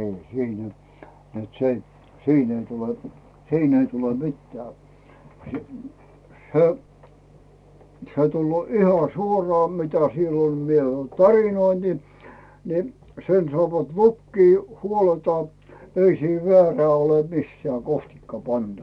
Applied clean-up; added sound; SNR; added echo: none; none; none; none.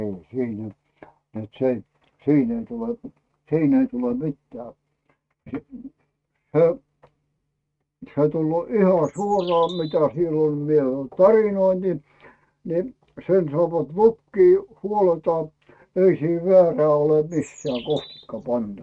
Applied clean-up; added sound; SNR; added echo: neural mask model RNNoise.